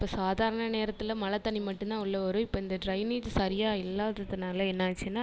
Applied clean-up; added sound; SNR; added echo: none; none; none; none.